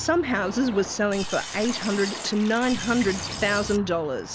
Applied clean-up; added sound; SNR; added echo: none; Liquid; 11 dB; none.